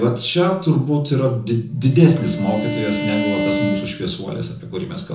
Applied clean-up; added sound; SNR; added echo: none; Bowed string instrument; 8 dB; reverberation time 0.6 s.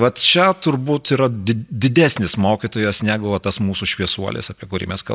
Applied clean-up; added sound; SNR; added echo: none; none; none; none.